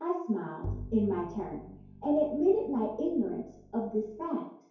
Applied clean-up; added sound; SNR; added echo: none; Bowed string instrument; 13 dB; reverberation time 2.4 s.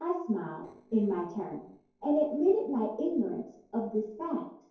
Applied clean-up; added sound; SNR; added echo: neural separator model SepFormer DNS4.